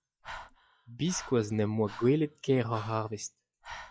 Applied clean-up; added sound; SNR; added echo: classical method log-MMSE.